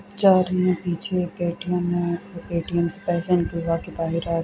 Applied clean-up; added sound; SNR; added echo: none; none; none; none.